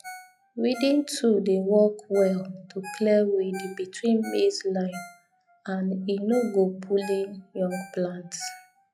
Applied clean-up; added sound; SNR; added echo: classical method log-MMSE.